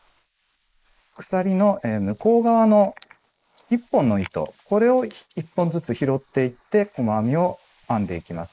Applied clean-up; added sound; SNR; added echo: neural mask model Resemble Enhance denoiser.